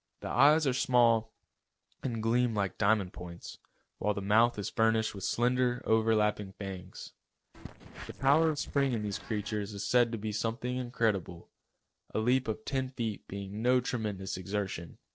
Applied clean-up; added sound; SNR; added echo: neural separator model SepFormer DNS4.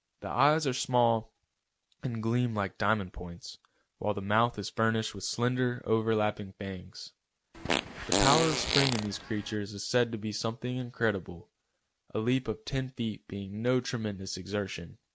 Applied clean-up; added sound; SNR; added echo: none; Fart; 0 dB; none.